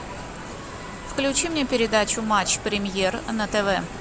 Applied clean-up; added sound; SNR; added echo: none; none; none; none.